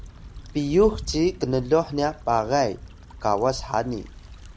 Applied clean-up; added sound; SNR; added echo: none; Stream / Trickle, dribble / Traffic noise, roadway noise; 14 dB; none.